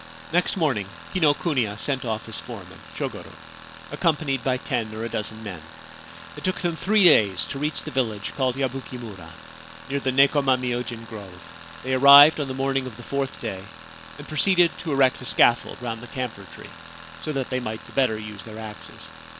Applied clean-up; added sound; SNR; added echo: none; Tools; 15 dB; none.